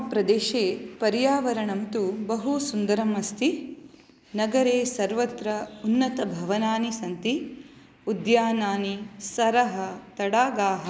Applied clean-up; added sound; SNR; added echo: none; none; none; none.